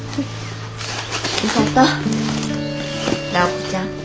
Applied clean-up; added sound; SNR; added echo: none; none; none; none.